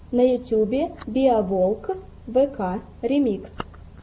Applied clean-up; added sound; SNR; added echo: none; none; none; none.